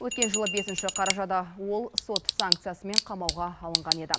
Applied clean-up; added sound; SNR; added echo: none; Tick / Bicycle + Glass; -1 dB; none.